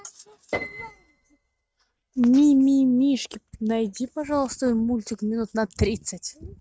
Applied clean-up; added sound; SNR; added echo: neural mask model RNNoise.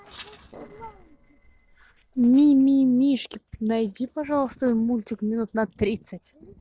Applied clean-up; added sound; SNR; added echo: neural separator model SepFormer DNS4.